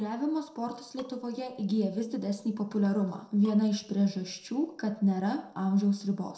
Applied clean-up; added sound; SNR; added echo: neural separator model SepFormer DNS4.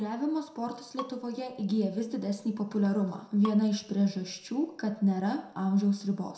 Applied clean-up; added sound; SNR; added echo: none; Bowed string instrument; 20 dB; reverberation time 0.5 s.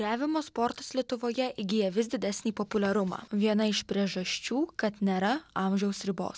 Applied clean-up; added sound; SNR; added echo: none; none; none; none.